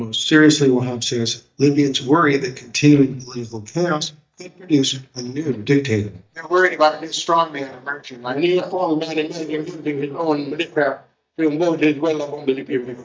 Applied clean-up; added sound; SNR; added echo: neural mask model DeepFilterNet 3.